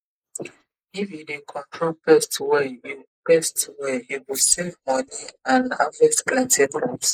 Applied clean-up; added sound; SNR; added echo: neural mask model Resemble Enhance denoiser.